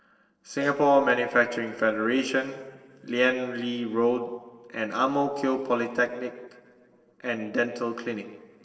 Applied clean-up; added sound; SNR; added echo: neural separator model SepFormer DNS4.